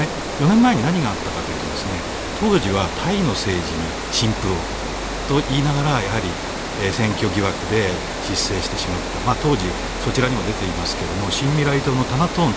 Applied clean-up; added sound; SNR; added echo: none; Water; 4 dB; none.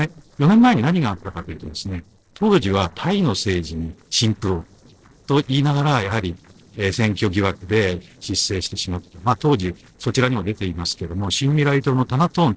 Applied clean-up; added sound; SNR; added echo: neural separator model SepFormer DNS4.